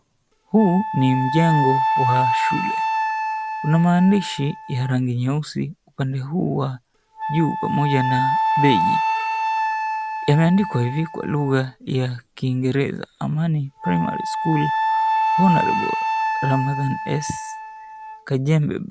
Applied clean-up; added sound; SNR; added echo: none; Wind instrument, woodwind instrument; 2 dB; none.